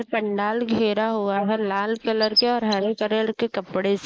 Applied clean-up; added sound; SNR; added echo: neural mask model Resemble Enhance denoiser.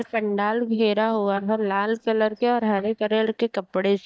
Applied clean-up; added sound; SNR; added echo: neural mask model DeepFilterNet 3.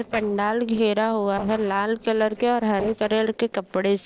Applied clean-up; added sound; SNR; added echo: neural separator model SepFormer DNS4.